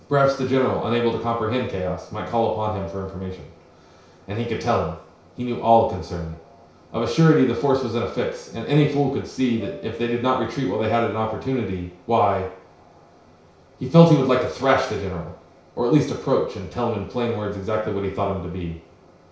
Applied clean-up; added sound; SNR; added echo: none; Piano; 16 dB; reverberation time 0.6 s.